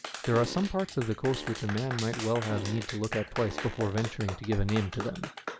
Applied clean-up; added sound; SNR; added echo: none; Clapping + Fart; 9 dB; none.